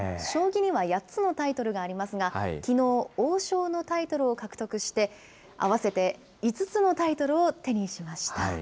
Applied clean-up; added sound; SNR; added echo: none; none; none; none.